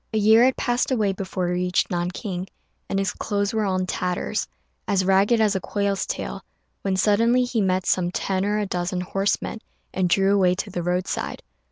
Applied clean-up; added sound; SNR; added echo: none; none; none; none.